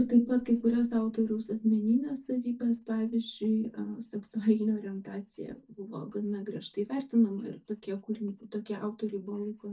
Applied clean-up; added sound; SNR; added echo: neural mask model DeepFilterNet 3.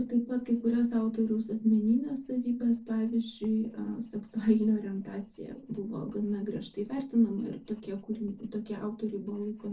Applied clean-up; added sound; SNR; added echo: neural separator model SepFormer DNS4.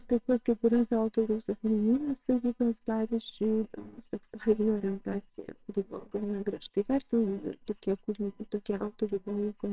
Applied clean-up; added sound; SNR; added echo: neural separator model SepFormer WHAMR!.